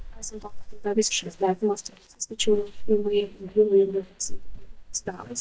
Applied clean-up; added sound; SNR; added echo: neural mask model DeepFilterNet 3.